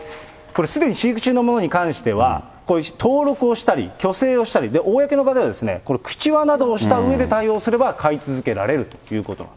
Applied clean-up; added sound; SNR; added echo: none; none; none; none.